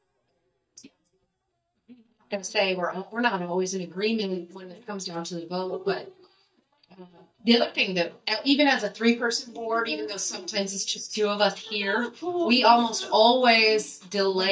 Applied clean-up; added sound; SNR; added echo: neural mask model DeepFilterNet 3.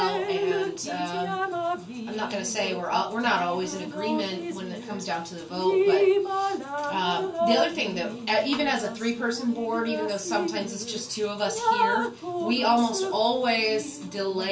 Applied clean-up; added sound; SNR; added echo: none; Drip; 1 dB; reverberation time 0.2 s.